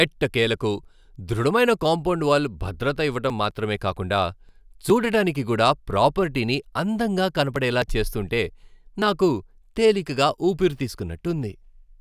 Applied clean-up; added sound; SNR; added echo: none; none; none; none.